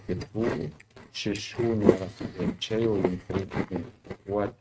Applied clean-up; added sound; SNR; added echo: neural mask model RNNoise.